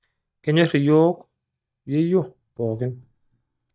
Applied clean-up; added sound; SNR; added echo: neural mask model DeepFilterNet 3.